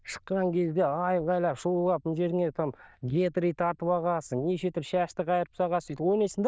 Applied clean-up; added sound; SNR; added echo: neural diffusion model UNIVERSE++.